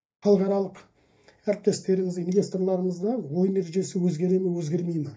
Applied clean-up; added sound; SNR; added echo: neural mask model DeepFilterNet 3.